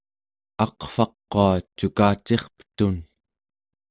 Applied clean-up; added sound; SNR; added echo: none; none; none; none.